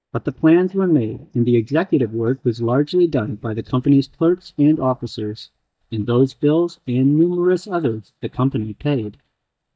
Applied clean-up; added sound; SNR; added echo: neural mask model DeepFilterNet 3.